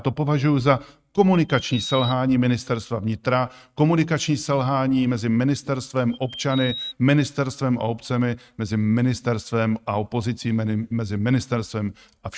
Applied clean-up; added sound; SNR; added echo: neural mask model RNNoise.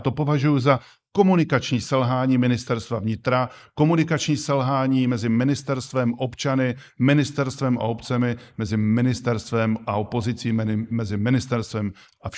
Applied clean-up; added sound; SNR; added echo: neural mask model Resemble Enhance denoiser.